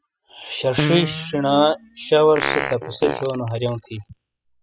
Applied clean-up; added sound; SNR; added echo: classical method spectral subtraction.